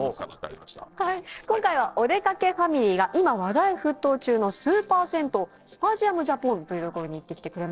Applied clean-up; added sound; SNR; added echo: neural separator model SepFormer DNS4.